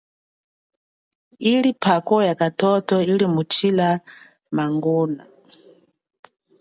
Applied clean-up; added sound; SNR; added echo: none; none; none; none.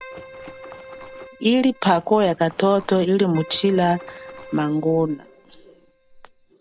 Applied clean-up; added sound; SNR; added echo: none; Water / Splash, splatter + Keyboard (musical); 19 dB; none.